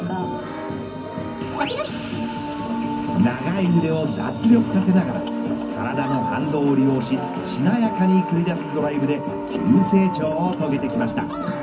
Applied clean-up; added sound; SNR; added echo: none; Brass instrument; 19 dB; reverberation time 0.4 s.